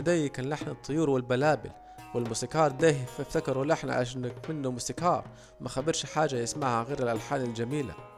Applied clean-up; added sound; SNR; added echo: none; Plucked string instrument; 16 dB; none.